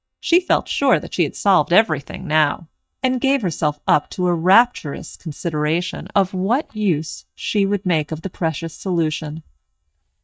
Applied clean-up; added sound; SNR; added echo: neural mask model DeepFilterNet 3.